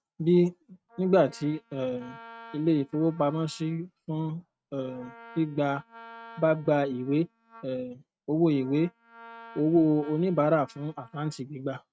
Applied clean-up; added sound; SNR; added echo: neural mask model RNNoise.